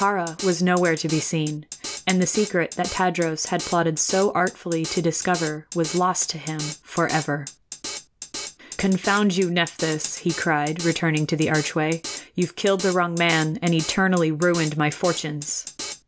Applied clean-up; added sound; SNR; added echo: none; Drum kit; 13 dB; none.